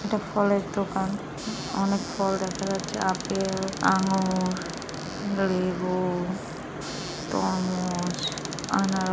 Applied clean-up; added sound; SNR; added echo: none; Squeak / Cupboard open or close; 13 dB; none.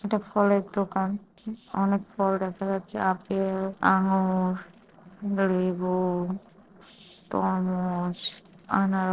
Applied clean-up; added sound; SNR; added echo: neural separator model SepFormer DNS4.